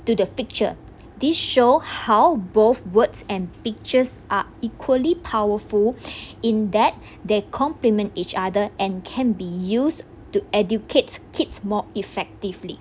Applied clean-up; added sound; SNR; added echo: none; none; none; none.